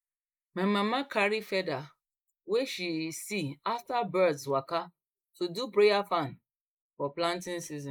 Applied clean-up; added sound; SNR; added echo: neural mask model Resemble Enhance denoiser.